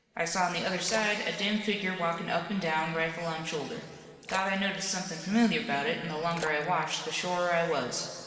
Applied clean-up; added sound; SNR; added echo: none; Splash, splatter; 18 dB; reverberation time 2.1 s.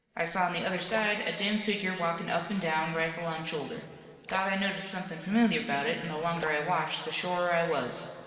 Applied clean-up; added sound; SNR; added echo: neural separator model SepFormer DNS4.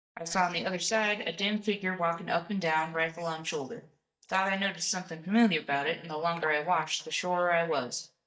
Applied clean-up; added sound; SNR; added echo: neural mask model DeepFilterNet 3.